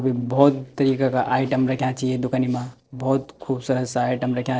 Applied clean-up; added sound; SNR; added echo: neural separator model SepFormer DNS4.